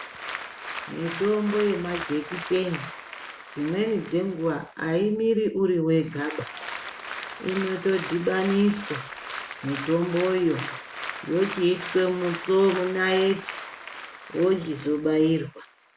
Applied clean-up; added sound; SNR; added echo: none; Applause; 12 dB; none.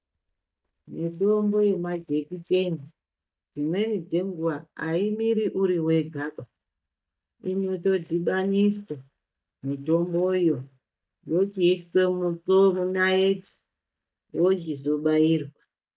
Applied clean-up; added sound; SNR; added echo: neural mask model DeepFilterNet 3.